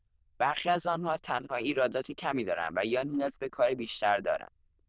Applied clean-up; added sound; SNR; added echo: neural diffusion model UNIVERSE++.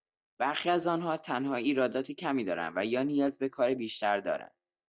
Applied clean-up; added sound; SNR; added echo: neural mask model DeepFilterNet 3.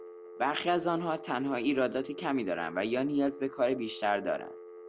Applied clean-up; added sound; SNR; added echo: none; Telephone; 15 dB; none.